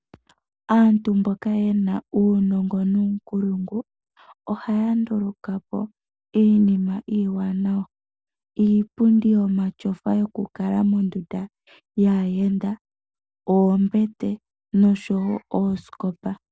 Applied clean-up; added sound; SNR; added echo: none; none; none; none.